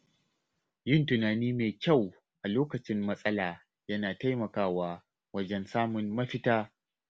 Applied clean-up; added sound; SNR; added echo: none; none; none; none.